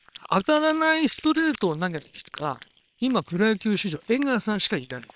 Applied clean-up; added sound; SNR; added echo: neural separator model SepFormer WHAM!.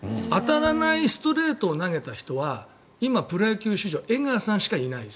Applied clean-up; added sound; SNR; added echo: none; none; none; none.